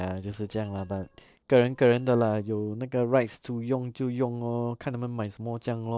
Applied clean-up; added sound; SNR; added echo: neural separator model SepFormer DNS4.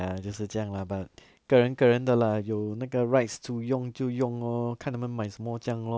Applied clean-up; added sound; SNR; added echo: none; none; none; none.